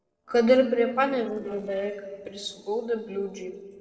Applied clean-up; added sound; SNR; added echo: neural separator model SepFormer DNS4.